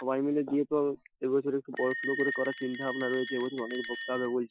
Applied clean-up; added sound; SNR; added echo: classical method Wiener filter.